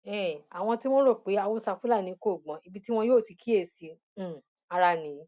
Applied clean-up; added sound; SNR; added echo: none; none; none; none.